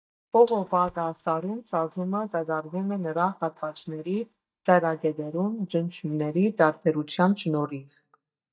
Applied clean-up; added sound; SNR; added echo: neural mask model DeepFilterNet 3.